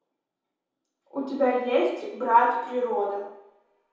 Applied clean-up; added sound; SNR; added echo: none; none; none; reverberation time 0.8 s.